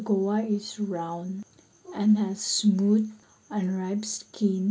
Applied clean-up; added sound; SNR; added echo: none; none; none; none.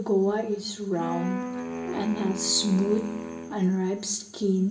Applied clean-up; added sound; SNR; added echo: none; Wind instrument, woodwind instrument; 9 dB; reverberation time 0.6 s.